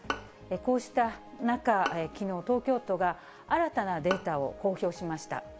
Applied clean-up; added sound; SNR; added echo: none; Bowed string instrument; 12 dB; none.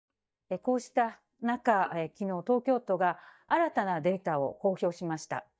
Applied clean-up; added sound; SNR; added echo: neural mask model DeepFilterNet 3.